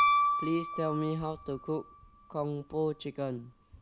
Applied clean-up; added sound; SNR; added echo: none; Piano; -1 dB; none.